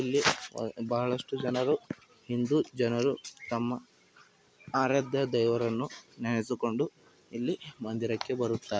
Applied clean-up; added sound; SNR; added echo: none; none; none; none.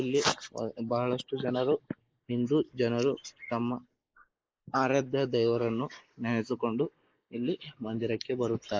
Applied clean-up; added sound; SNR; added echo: neural mask model Resemble Enhance denoiser.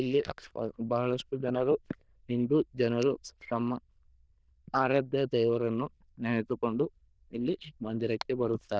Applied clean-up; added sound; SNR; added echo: neural diffusion model UNIVERSE++.